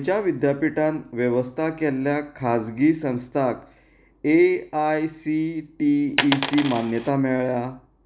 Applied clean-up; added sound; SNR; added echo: none; Coin (dropping); 5 dB; none.